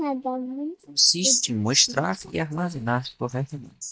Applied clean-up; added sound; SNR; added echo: neural mask model DeepFilterNet 3.